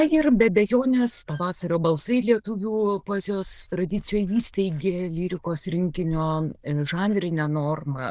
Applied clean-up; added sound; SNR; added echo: neural diffusion model UNIVERSE++.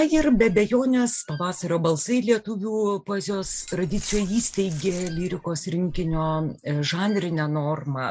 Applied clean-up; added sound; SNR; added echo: none; Glass + Squeak; 14 dB; none.